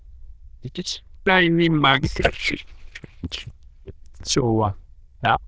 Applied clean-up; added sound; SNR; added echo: neural diffusion model UNIVERSE++.